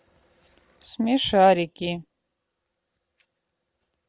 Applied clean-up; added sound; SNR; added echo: none; none; none; none.